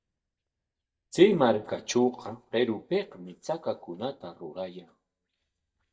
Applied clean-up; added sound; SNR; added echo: neural mask model DeepFilterNet 3.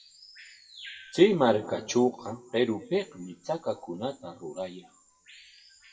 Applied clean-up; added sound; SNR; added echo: classical method WPE with log-MMSE.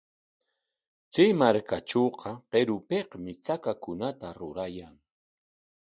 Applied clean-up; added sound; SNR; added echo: none; none; none; none.